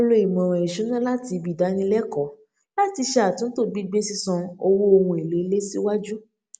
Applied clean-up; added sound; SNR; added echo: none; none; none; none.